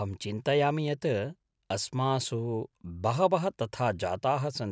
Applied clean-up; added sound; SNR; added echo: none; none; none; none.